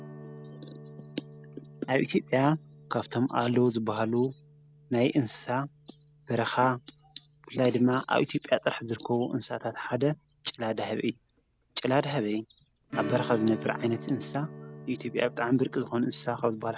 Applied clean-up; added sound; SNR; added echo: none; Strum; 17 dB; none.